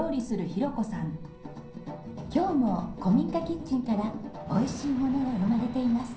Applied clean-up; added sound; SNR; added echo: none; Thunder / Rain; 16 dB; reverberation time 0.6 s.